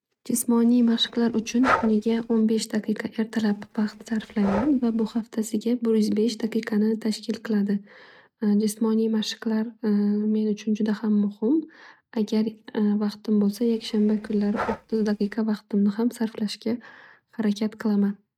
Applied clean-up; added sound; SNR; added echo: neural mask model RNNoise.